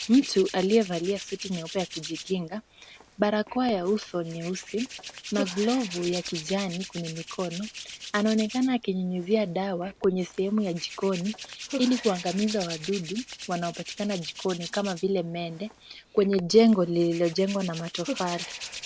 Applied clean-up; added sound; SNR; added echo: none; Hands; 13 dB; none.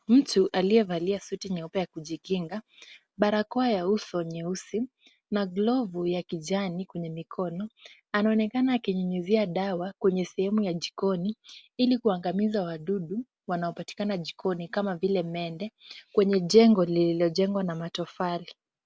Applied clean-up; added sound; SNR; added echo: none; none; none; none.